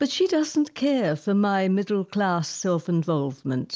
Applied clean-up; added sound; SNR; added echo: none; none; none; none.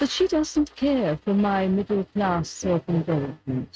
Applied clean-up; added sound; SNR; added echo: neural mask model RNNoise.